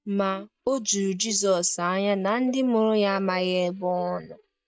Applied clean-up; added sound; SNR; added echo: neural mask model DeepFilterNet 3.